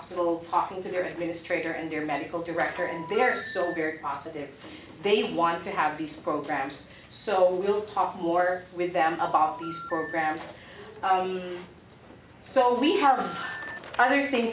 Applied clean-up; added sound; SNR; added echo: none; Telephone; 12 dB; none.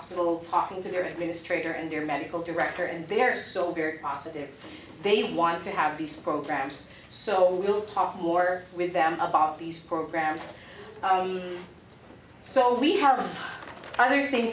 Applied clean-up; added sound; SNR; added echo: none; none; none; none.